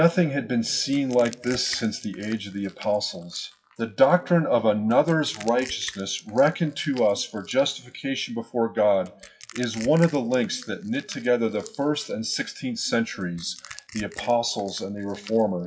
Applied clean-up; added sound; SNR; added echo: classical method WPE with log-MMSE.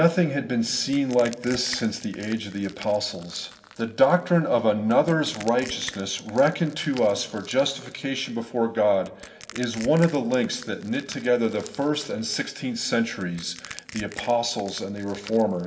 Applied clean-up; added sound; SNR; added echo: none; Crushing; 20 dB; reverberation time 1.5 s.